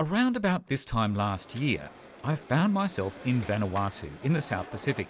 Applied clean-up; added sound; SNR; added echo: none; none; none; none.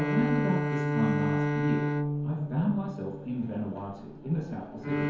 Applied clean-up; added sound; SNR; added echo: none; Bowed string instrument; -1 dB; reverberation time 0.9 s.